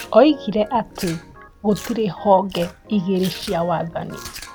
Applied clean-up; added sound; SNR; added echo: none; Organ + Chewing, mastication; 17 dB; none.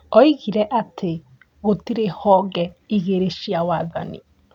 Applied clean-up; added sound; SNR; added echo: none; none; none; none.